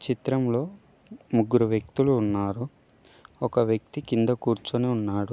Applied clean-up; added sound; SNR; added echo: none; none; none; none.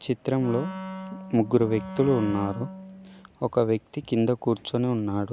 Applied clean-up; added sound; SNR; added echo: none; Wind instrument, woodwind instrument; 12 dB; none.